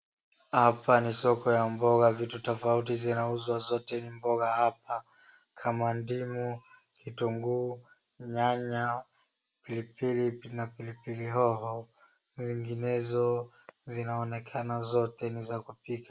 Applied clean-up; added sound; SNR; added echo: none; none; none; none.